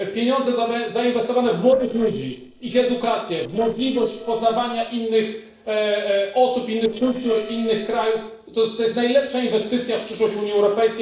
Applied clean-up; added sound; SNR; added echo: neural separator model SepFormer DNS4.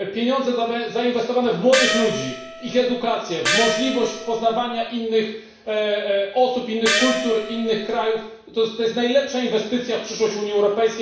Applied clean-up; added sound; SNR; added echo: none; Gong; 4 dB; reverberation time 0.7 s.